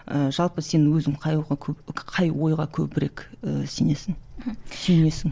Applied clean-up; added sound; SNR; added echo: none; Bird vocalization, bird call, bird song; 18 dB; none.